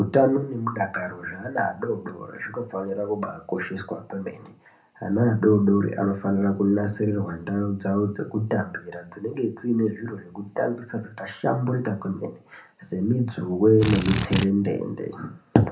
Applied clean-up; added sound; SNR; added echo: none; Drill; -1 dB; reverberation time 0.3 s.